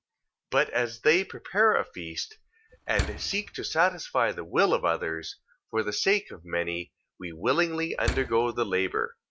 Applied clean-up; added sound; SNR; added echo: none; Slam; 8 dB; none.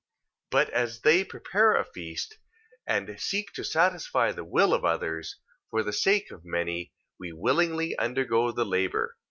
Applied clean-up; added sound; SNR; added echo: none; none; none; none.